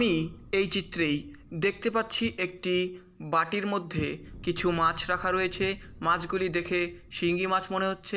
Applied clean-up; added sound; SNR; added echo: none; Fire; 20 dB; none.